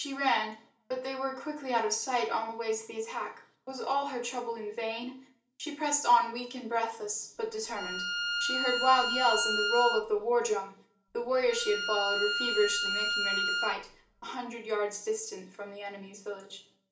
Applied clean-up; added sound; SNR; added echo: none; Bowed string instrument; 1 dB; reverberation time 0.4 s.